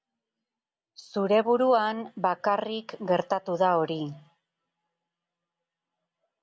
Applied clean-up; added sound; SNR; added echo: none; none; none; none.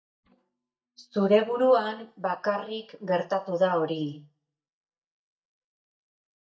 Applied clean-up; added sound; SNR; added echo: neural mask model DeepFilterNet 3.